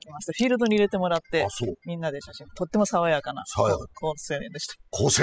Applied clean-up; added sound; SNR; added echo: classical method spectral subtraction.